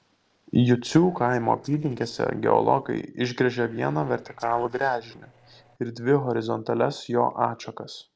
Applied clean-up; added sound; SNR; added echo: neural separator model SepFormer DNS4.